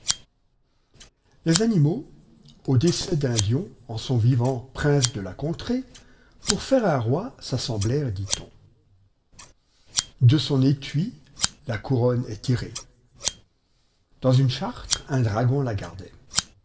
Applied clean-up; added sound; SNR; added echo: none; Scissors; 11 dB; reverberation time 0.7 s.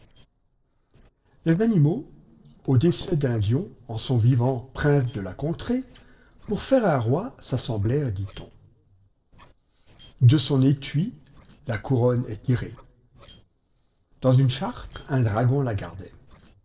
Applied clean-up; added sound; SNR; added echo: neural separator model SepFormer DNS4.